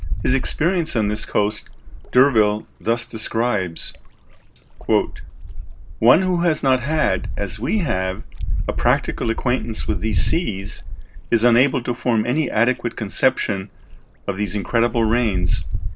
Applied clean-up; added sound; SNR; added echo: none; Wind; 4 dB; none.